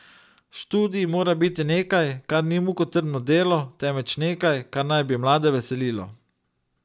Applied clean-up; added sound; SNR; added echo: none; none; none; none.